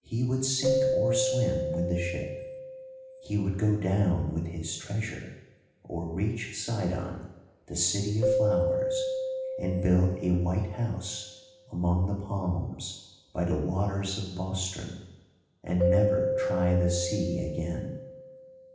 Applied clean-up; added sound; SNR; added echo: none; Keyboard (musical); 4 dB; reverberation time 0.9 s.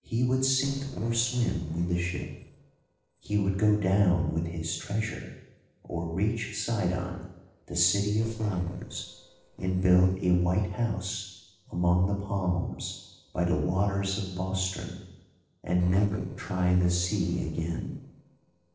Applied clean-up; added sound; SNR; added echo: neural separator model SepFormer DNS4.